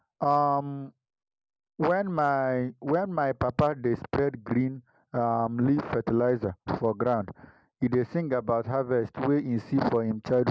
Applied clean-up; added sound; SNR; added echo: none; none; none; none.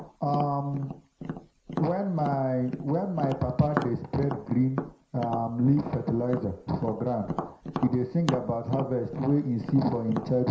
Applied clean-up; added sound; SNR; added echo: none; Tap; 9 dB; reverberation time 0.4 s.